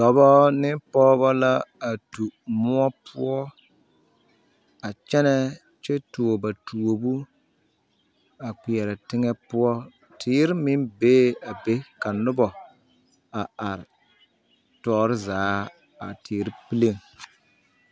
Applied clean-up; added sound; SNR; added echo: none; none; none; none.